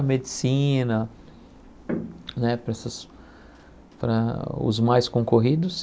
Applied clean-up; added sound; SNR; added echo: none; none; none; none.